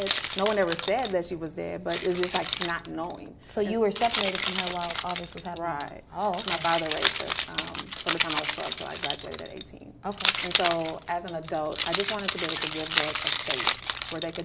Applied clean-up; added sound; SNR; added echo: none; Keys jangling; 1 dB; none.